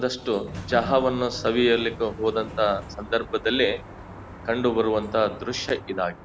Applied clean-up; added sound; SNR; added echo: none; Sliding door; 14 dB; none.